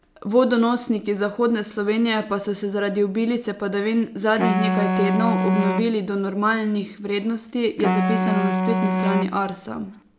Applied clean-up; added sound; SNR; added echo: none; Wind instrument, woodwind instrument; 1 dB; none.